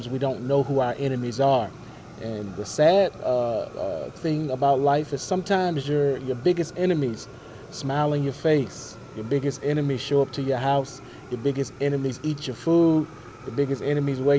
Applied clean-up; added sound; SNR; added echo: none; Fire; 19 dB; none.